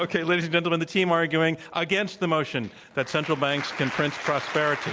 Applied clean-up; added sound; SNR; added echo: none; none; none; none.